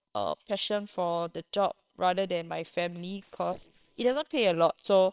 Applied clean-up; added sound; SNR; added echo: neural separator model SepFormer WHAMR!.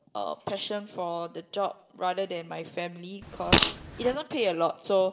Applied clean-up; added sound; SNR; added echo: none; Fart; -4 dB; reverberation time 0.9 s.